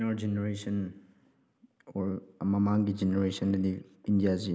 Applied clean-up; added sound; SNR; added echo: none; none; none; none.